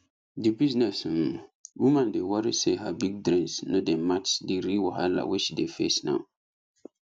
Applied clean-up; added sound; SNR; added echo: none; none; none; none.